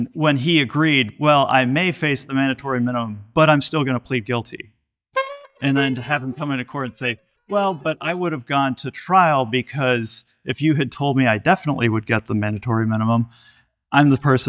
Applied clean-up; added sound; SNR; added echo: neural mask model DeepFilterNet 3.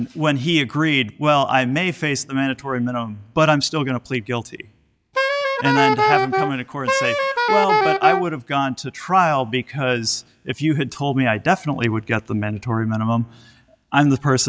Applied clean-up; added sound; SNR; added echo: none; Wind instrument, woodwind instrument; -1 dB; none.